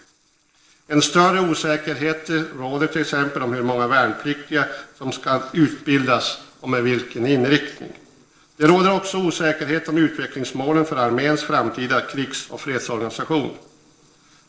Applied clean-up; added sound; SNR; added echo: neural separator model SepFormer DNS4.